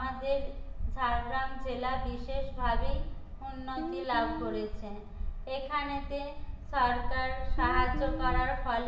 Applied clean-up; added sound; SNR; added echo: none; Guitar; 8 dB; reverberation time 0.8 s.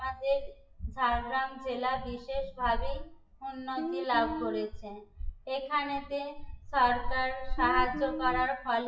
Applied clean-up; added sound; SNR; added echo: classical method WPE with log-MMSE.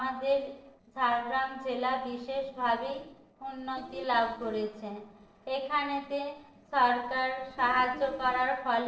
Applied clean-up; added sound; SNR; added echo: neural separator model SepFormer DNS4.